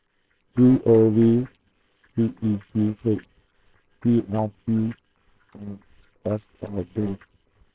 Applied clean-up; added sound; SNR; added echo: neural separator model SepFormer WHAMR!.